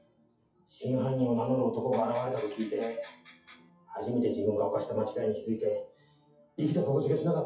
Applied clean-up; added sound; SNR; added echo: classical method WPE with log-MMSE.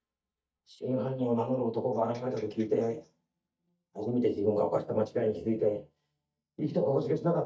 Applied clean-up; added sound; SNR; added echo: neural mask model DeepFilterNet 3.